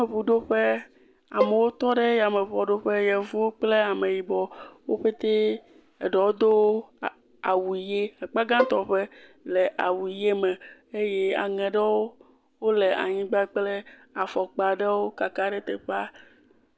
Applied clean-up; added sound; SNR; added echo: none; Bowed string instrument; 8 dB; none.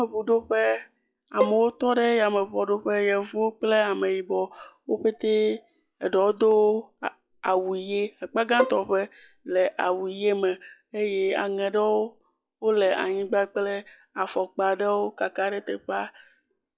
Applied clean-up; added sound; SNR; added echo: classical method log-MMSE.